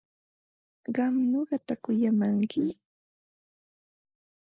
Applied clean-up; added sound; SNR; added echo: neural mask model Resemble Enhance denoiser.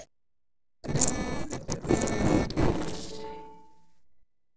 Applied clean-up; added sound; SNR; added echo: neural separator model SepFormer DNS4.